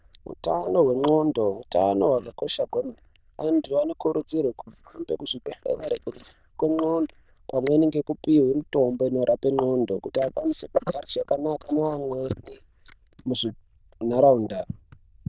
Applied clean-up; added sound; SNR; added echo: neural diffusion model UNIVERSE++.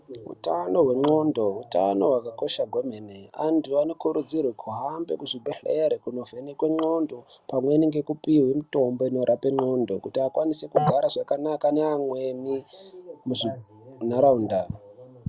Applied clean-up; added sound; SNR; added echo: none; none; none; none.